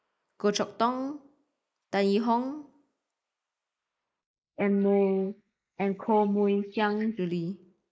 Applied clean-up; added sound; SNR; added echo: neural mask model Resemble Enhance denoiser.